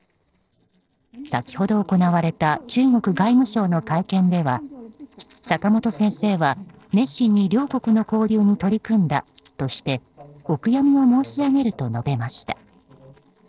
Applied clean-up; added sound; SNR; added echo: neural separator model SepFormer DNS4.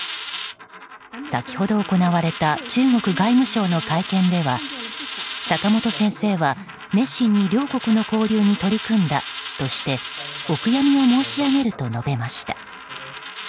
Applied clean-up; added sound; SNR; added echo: none; Coin (dropping); 11 dB; none.